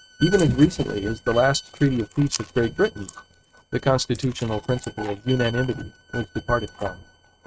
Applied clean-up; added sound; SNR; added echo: neural mask model RNNoise.